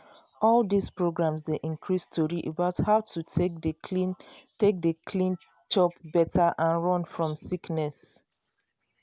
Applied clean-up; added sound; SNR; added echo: none; none; none; none.